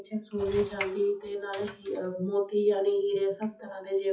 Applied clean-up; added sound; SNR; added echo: classical method WPE with log-MMSE.